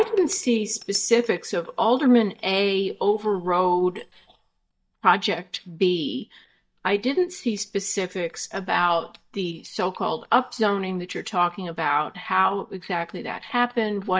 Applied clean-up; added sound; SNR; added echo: neural mask model DeepFilterNet 3.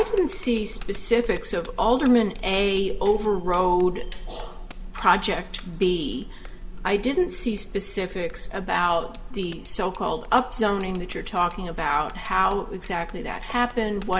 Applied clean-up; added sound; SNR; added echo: none; Bicycle bell; 15 dB; reverberation time 1.4 s.